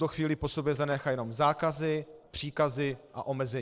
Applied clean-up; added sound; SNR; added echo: neural separator model SepFormer DNS4.